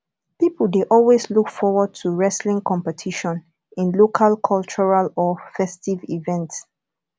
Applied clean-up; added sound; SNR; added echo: none; none; none; none.